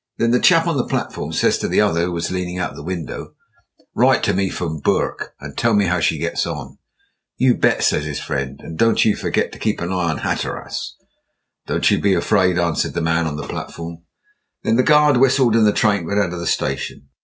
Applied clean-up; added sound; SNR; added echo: none; none; none; none.